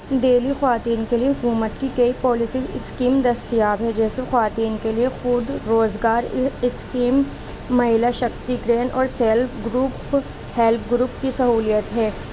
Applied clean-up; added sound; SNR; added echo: none; none; none; none.